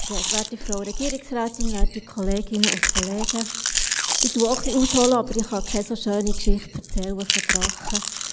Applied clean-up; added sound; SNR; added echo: none; Chewing, mastication; -1 dB; none.